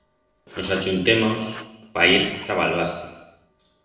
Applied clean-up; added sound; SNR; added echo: none; Writing; 18 dB; reverberation time 0.9 s.